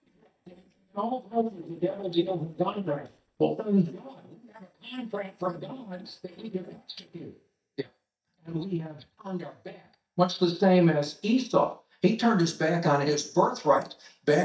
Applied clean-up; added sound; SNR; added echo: neural mask model DeepFilterNet 3.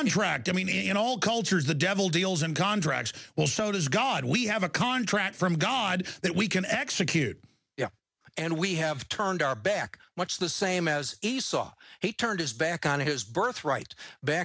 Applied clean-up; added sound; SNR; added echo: none; none; none; none.